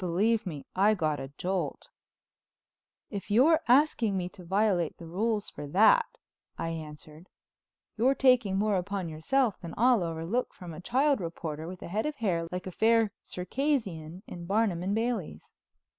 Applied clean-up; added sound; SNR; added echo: none; none; none; none.